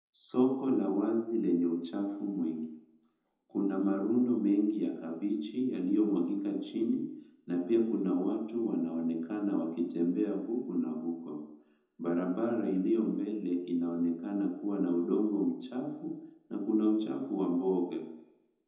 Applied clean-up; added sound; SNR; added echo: none; none; none; reverberation time 0.8 s.